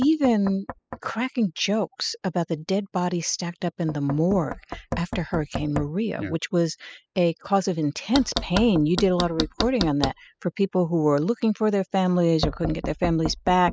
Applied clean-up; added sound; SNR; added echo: classical method spectral subtraction.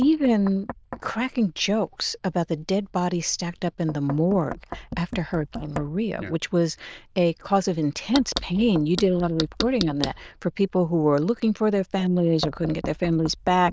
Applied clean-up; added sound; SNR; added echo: neural diffusion model UNIVERSE++.